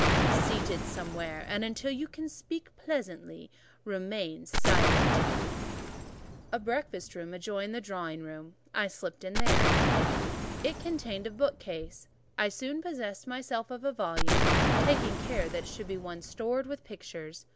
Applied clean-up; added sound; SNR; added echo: none; Explosion; -4 dB; none.